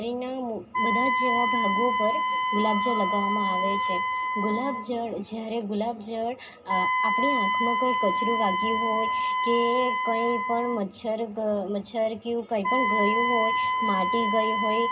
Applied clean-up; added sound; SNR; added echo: none; Wind instrument, woodwind instrument; -2 dB; reverberation time 0.2 s.